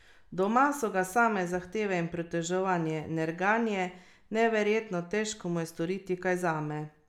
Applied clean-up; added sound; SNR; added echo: none; none; none; none.